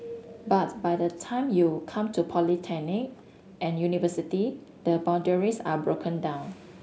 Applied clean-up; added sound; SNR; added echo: none; none; none; none.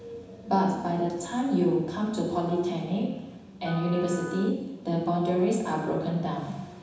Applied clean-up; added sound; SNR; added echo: none; Wind instrument, woodwind instrument; 16 dB; reverberation time 1.1 s.